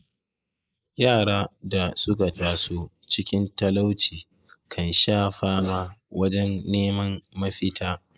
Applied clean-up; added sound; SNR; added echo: neural mask model Resemble Enhance denoiser.